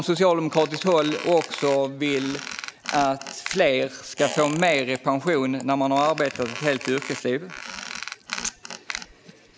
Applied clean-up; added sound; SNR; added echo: none; Squeak; 12 dB; none.